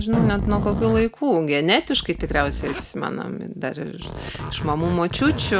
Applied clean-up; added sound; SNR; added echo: none; Zipper (clothing); 6 dB; none.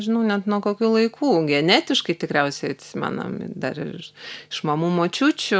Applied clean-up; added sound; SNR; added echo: none; none; none; none.